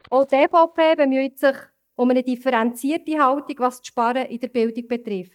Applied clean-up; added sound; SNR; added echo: neural mask model DeepFilterNet 3.